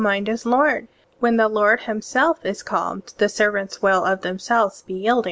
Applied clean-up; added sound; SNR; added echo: none; none; none; none.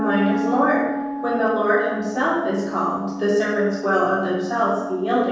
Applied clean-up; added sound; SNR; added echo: none; Wind instrument, woodwind instrument; 8 dB; reverberation time 1.3 s.